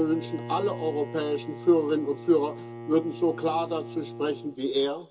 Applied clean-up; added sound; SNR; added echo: none; Bowed string instrument; 12 dB; reverberation time 0.2 s.